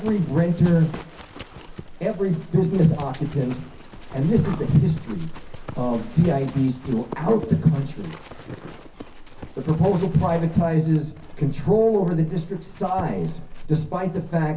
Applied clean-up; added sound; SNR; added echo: none; Livestock, farm animals, working animals; 14 dB; reverberation time 0.3 s.